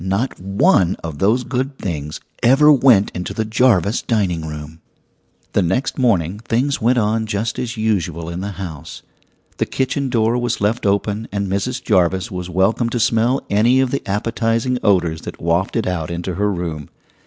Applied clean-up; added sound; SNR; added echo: none; none; none; none.